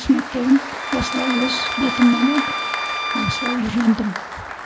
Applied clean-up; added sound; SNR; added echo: none; Bowed string instrument + Applause; 5 dB; none.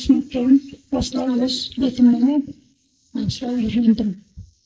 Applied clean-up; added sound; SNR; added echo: neural mask model Resemble Enhance denoiser.